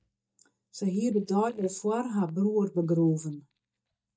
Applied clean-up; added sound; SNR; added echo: neural mask model DeepFilterNet 3.